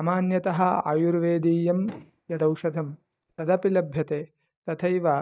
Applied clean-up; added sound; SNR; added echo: neural mask model DeepFilterNet 3.